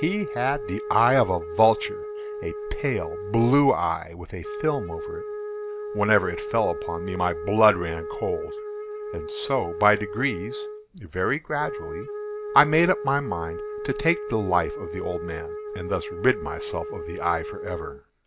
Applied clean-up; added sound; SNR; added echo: none; Wind instrument, woodwind instrument; 8 dB; none.